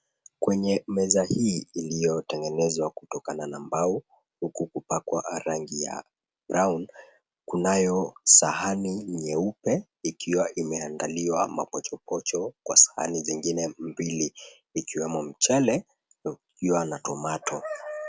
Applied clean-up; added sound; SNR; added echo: none; none; none; none.